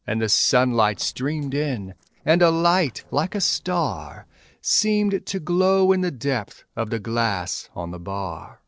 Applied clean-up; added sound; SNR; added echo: neural separator model SepFormer DNS4.